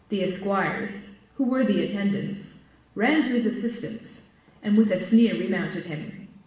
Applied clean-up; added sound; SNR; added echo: none; none; none; reverberation time 0.9 s.